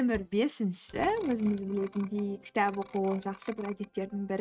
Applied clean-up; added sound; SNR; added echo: neural mask model RNNoise.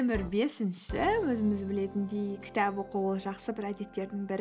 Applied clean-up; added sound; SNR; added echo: none; none; none; none.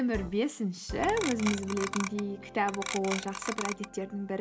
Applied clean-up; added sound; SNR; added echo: none; Clock; 6 dB; none.